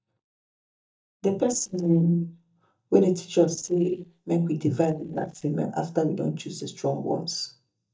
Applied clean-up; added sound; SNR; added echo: neural mask model DeepFilterNet 3.